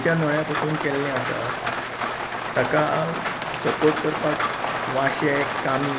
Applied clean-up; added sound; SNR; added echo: none; Rain; 2 dB; none.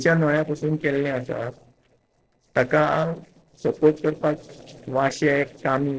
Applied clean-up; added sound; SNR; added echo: neural separator model SepFormer DNS4.